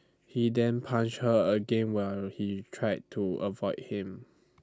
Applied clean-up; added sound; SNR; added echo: none; none; none; none.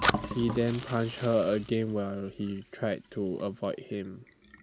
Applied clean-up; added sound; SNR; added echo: none; Fill (with liquid) + Fire; 6 dB; none.